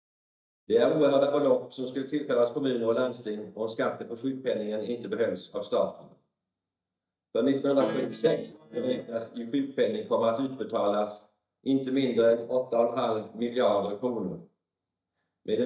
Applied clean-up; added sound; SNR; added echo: neural mask model DeepFilterNet 3.